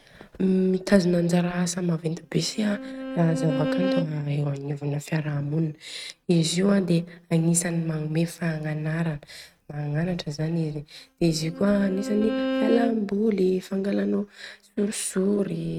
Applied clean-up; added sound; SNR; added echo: neural mask model RNNoise.